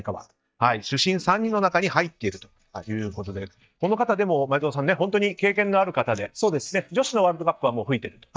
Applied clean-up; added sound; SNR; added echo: neural mask model DeepFilterNet 3.